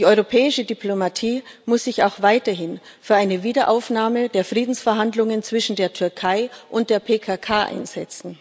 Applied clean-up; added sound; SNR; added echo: none; none; none; none.